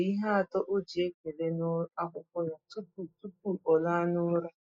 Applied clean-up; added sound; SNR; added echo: neural mask model Resemble Enhance denoiser.